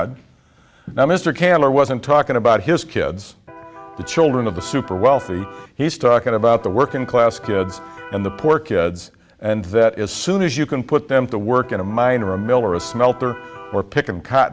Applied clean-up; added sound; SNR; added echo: none; Electric guitar; 17 dB; none.